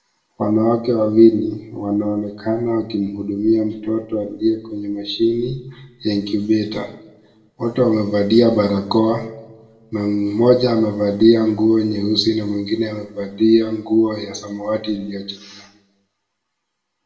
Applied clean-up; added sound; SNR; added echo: none; none; none; reverberation time 0.6 s.